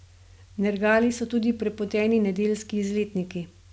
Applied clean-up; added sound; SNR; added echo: none; none; none; none.